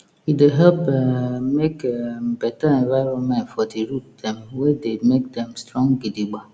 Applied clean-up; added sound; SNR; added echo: none; none; none; none.